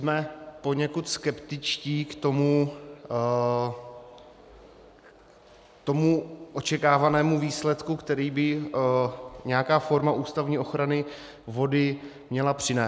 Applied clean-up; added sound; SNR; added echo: none; none; none; none.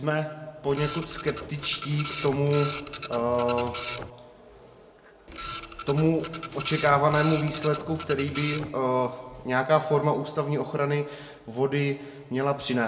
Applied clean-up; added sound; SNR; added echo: none; Printer; 7 dB; reverberation time 1.3 s.